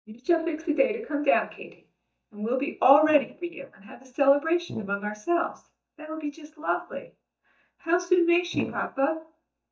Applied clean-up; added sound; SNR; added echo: neural mask model DeepFilterNet 3.